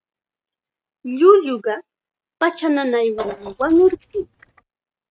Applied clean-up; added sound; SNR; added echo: neural mask model RNNoise.